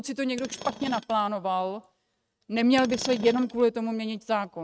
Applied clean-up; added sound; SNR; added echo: neural mask model RNNoise.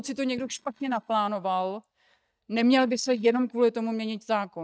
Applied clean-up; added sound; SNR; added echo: neural mask model DeepFilterNet 3.